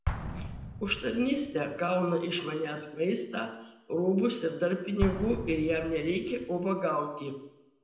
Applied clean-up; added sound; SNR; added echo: none; Explosion; 10 dB; reverberation time 0.8 s.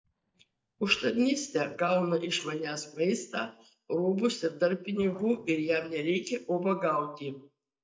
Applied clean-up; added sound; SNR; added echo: neural mask model DeepFilterNet 3.